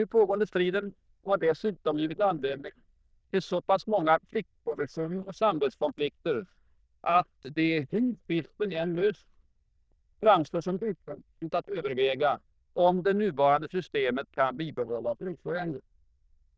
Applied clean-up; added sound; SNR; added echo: neural diffusion model UNIVERSE++.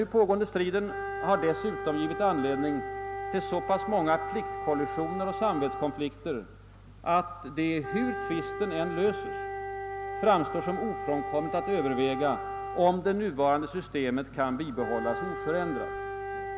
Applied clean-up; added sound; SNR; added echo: none; Wind instrument, woodwind instrument; 7 dB; none.